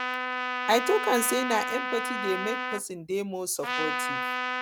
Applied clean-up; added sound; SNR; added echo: none; Trumpet; 2 dB; none.